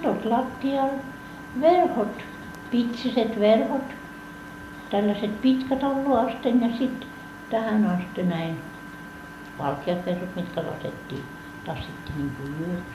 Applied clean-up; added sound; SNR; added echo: none; Engine; 14 dB; none.